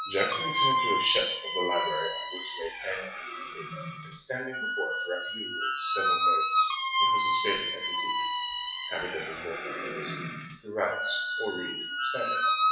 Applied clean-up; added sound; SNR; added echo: classical method WPE with log-MMSE.